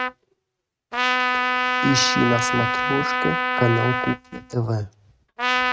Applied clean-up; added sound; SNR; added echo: neural mask model RNNoise.